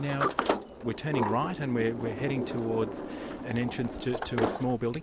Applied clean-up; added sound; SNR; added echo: none; Sliding door; 2 dB; none.